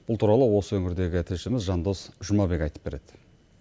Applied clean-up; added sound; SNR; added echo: none; none; none; none.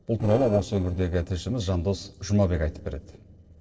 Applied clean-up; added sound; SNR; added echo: neural separator model SepFormer DNS4.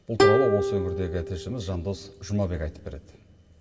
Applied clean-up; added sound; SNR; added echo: none; Plucked string instrument; -2 dB; reverberation time 1.6 s.